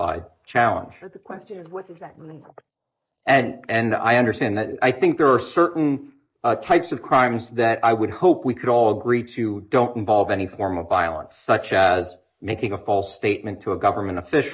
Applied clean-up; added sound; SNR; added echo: neural mask model Resemble Enhance denoiser.